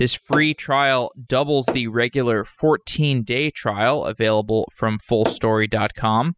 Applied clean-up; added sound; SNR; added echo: classical method spectral subtraction.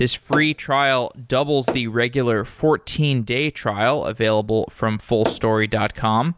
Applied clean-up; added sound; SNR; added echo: none; Tap / Hammer; 10 dB; none.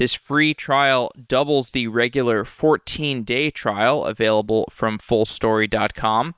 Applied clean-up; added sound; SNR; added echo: neural separator model SepFormer WHAM!.